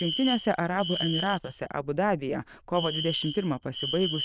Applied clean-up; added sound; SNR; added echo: neural diffusion model UNIVERSE++.